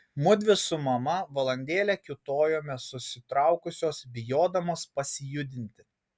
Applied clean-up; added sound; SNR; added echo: none; none; none; none.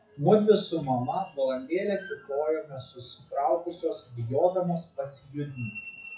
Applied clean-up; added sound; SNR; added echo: classical method WPE with log-MMSE.